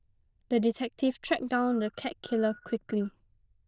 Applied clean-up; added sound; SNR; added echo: neural diffusion model UNIVERSE++.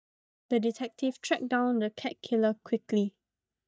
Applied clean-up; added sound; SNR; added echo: neural mask model DeepFilterNet 3.